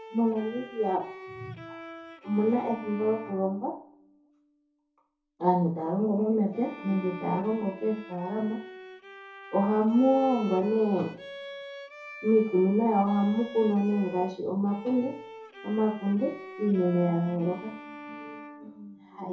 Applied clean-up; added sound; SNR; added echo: none; Bowed string instrument; 16 dB; reverberation time 0.5 s.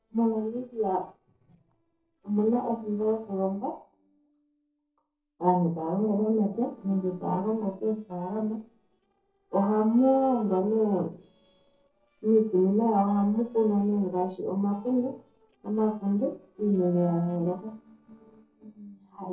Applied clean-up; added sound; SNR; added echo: neural separator model SepFormer DNS4.